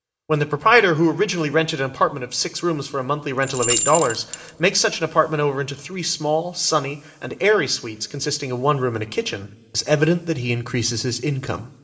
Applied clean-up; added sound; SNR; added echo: none; Rattle / Keys jangling; 5 dB; reverberation time 1.3 s.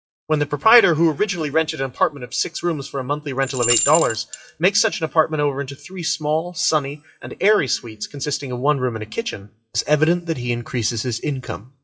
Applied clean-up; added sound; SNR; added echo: classical method WPE with log-MMSE.